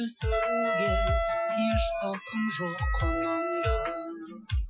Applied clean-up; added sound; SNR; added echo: classical method Wiener filter.